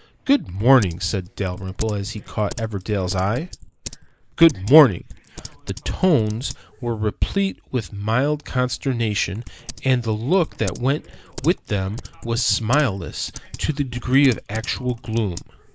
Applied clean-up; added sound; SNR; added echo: neural mask model Resemble Enhance denoiser.